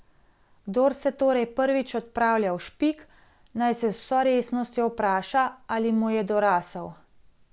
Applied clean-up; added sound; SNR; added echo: none; none; none; none.